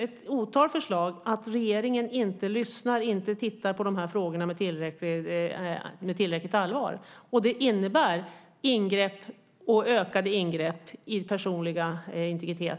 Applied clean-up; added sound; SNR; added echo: none; none; none; none.